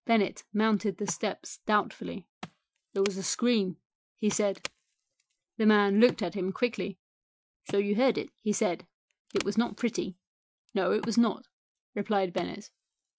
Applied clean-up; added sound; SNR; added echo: classical method Wiener filter.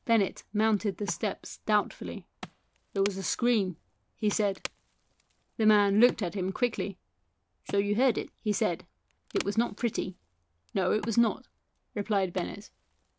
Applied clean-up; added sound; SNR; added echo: none; Wood + Wood; 19 dB; none.